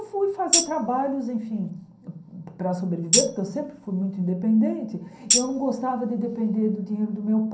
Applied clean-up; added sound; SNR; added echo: none; Tambourine; 0 dB; reverberation time 0.6 s.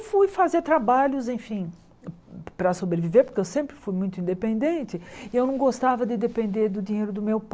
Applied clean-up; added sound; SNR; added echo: none; none; none; none.